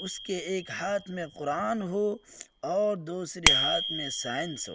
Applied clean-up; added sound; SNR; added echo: none; Bicycle bell; 1 dB; none.